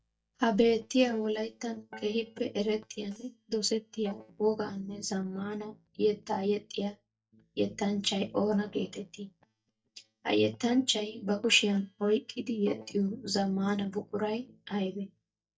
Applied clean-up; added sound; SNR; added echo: neural mask model DeepFilterNet 3.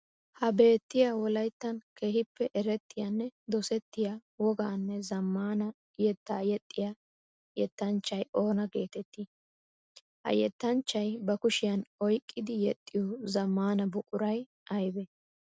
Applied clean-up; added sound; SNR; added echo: none; none; none; none.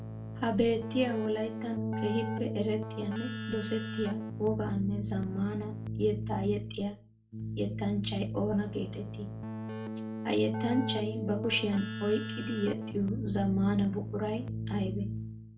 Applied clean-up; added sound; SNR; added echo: none; Keyboard (musical); 3 dB; reverberation time 0.2 s.